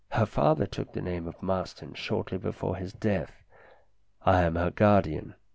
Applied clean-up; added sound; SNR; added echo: none; none; none; none.